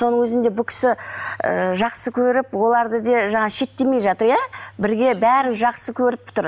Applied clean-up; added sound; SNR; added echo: none; none; none; none.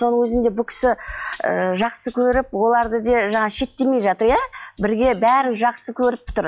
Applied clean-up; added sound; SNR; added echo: classical method log-MMSE.